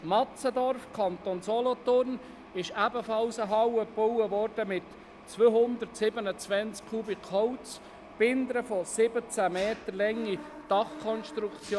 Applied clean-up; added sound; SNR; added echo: none; Mechanisms; 18 dB; none.